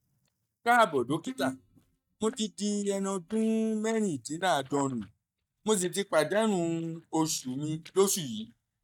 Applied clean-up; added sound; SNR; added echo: neural mask model DeepFilterNet 3.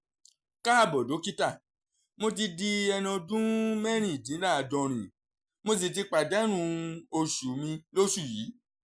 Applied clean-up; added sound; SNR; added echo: none; none; none; none.